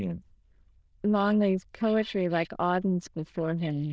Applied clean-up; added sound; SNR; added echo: neural diffusion model UNIVERSE++.